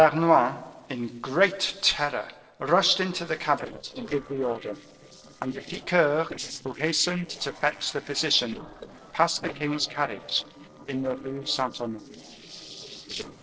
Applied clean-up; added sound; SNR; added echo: neural separator model SepFormer DNS4.